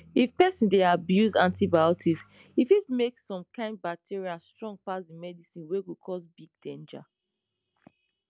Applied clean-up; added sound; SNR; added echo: none; none; none; none.